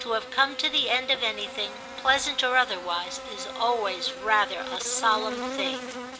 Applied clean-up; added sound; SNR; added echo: none; Buzz; 10 dB; none.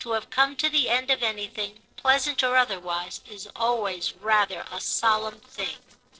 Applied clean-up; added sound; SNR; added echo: neural separator model SepFormer DNS4.